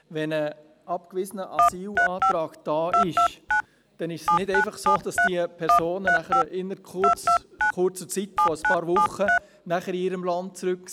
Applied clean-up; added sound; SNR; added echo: none; Telephone; -5 dB; none.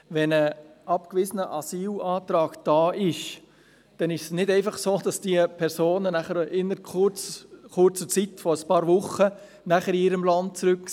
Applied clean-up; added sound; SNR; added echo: none; none; none; none.